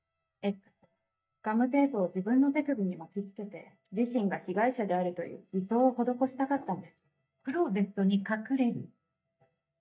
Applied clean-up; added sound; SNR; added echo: neural mask model DeepFilterNet 3.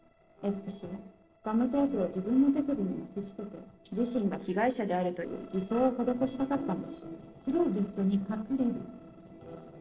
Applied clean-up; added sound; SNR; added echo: neural separator model SepFormer DNS4.